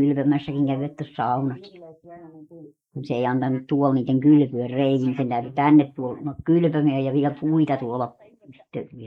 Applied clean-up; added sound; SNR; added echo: neural mask model Resemble Enhance denoiser.